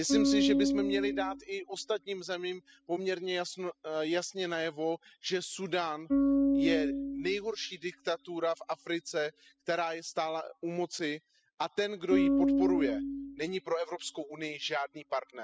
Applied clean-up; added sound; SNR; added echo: classical method spectral subtraction.